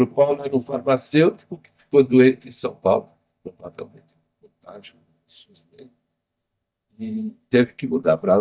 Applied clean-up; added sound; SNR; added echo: neural mask model DeepFilterNet 3.